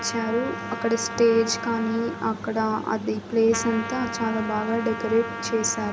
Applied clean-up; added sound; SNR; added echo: none; Trumpet; 10 dB; none.